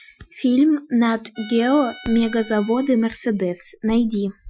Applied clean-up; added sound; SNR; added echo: classical method Wiener filter.